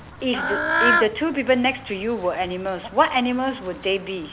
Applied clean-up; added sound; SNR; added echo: none; Bird / Fowl; 4 dB; none.